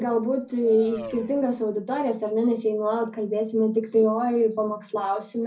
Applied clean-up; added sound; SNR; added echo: none; Race car, auto racing; 19 dB; reverberation time 0.4 s.